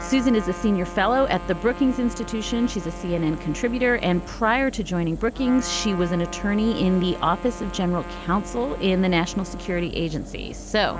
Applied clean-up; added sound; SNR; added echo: none; Trumpet + Engine; 11 dB; none.